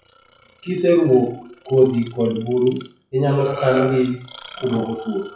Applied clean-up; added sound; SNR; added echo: classical method WPE with log-MMSE.